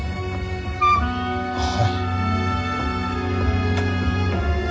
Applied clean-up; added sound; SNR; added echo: none; Wind instrument, woodwind instrument; 4 dB; reverberation time 0.4 s.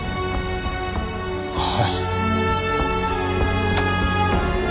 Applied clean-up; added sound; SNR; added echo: none; none; none; none.